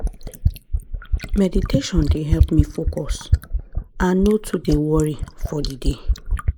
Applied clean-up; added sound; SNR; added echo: neural mask model Resemble Enhance denoiser.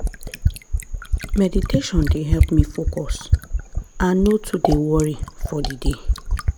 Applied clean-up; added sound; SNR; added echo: none; Fill (with liquid); -1 dB; none.